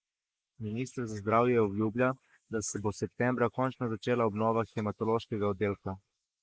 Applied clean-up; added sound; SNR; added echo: neural mask model Resemble Enhance denoiser.